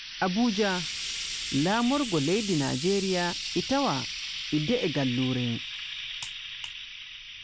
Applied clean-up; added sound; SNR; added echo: none; Frying (food); 6 dB; none.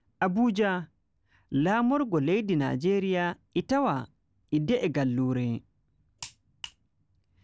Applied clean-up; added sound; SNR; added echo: none; none; none; none.